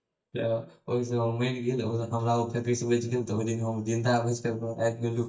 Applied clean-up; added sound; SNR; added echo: neural mask model DeepFilterNet 3.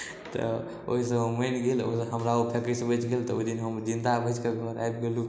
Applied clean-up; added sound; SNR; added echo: none; none; none; none.